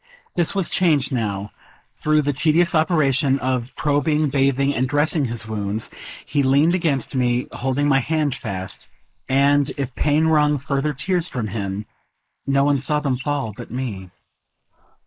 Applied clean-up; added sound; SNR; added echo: neural mask model Resemble Enhance denoiser.